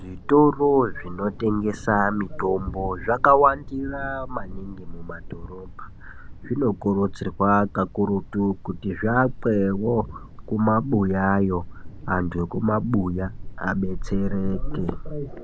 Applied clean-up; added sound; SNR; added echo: none; Thunder; 10 dB; none.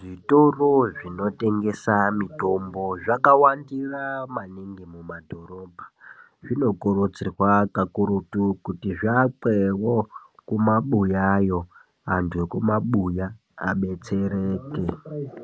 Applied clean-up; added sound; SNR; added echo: none; none; none; none.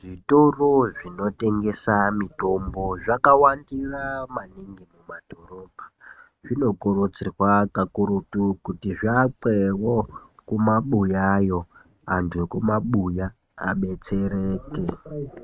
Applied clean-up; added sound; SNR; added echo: neural mask model RNNoise.